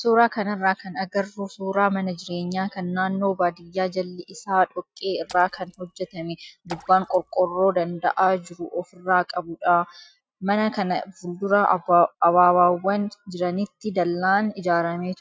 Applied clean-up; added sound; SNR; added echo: neural mask model RNNoise.